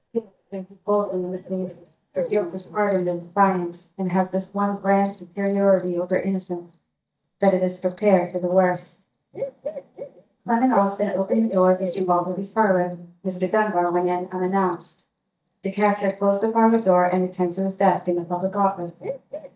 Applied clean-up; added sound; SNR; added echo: neural mask model DeepFilterNet 3.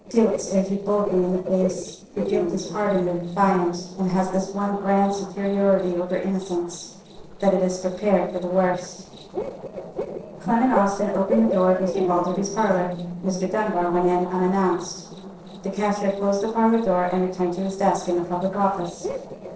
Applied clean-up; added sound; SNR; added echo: neural separator model SepFormer DNS4.